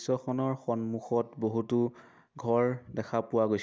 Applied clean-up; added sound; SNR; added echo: none; none; none; none.